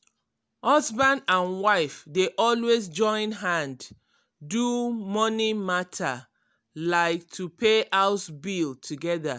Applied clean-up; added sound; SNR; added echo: none; none; none; none.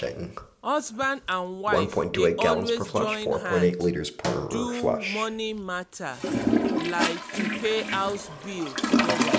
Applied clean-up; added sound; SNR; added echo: none; Toilet flush; -3 dB; none.